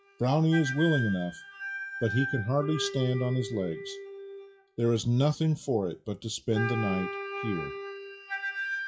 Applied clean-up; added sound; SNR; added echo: classical method WPE with log-MMSE.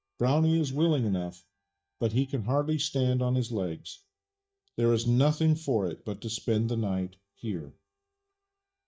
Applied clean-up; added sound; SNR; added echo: neural mask model DeepFilterNet 3.